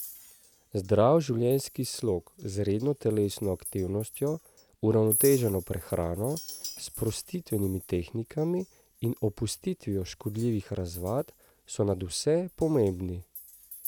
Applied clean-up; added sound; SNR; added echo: none; Chink, clink; 14 dB; none.